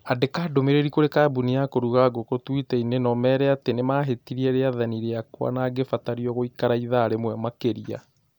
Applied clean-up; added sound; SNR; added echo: none; none; none; none.